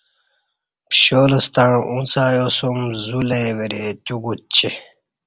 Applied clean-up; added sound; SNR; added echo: none; none; none; none.